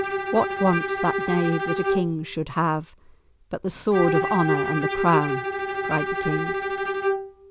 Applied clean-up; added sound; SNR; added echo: none; Bowed string instrument; 1 dB; none.